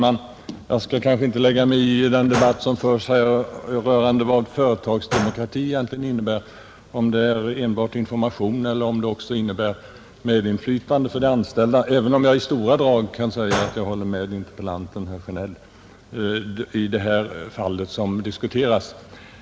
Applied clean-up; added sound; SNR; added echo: none; Gunshot, gunfire; 11 dB; none.